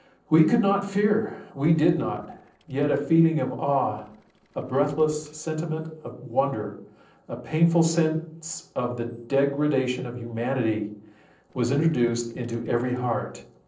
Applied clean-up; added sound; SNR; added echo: neural separator model SepFormer DNS4.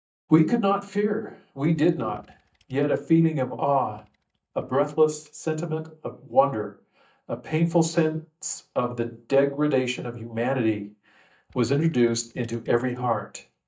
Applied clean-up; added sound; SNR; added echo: neural mask model DeepFilterNet 3.